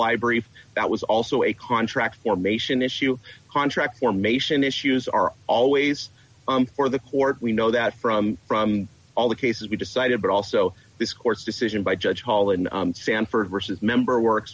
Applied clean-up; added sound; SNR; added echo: none; none; none; none.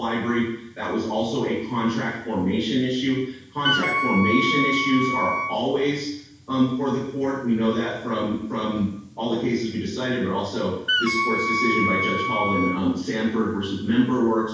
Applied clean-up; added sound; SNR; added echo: none; Wind instrument, woodwind instrument; 1 dB; reverberation time 0.6 s.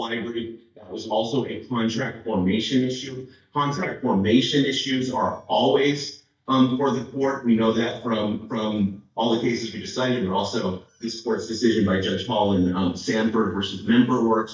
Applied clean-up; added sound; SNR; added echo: neural mask model DeepFilterNet 3.